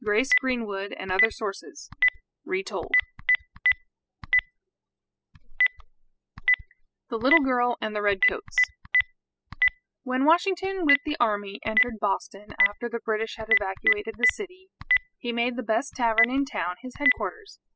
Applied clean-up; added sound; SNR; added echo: classical method spectral subtraction.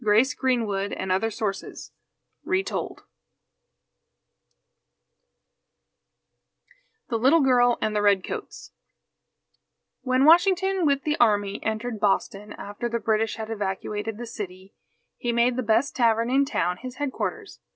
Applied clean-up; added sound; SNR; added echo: none; none; none; none.